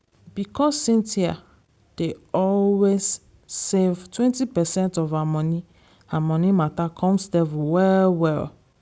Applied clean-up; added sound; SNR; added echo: none; none; none; none.